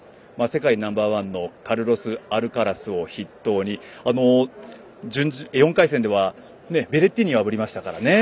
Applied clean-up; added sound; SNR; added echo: none; none; none; none.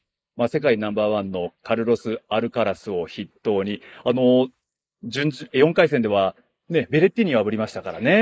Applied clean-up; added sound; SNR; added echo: neural mask model Resemble Enhance denoiser.